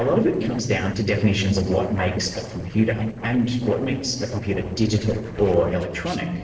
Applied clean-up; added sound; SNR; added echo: neural separator model SepFormer DNS4.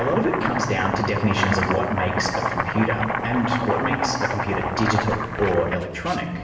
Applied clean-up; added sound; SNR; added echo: none; Domestic sounds, home sounds; 2 dB; reverberation time 1.1 s.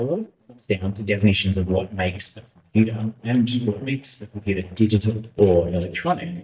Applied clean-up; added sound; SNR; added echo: neural mask model DeepFilterNet 3.